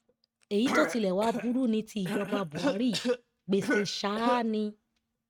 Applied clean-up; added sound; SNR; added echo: neural mask model RNNoise.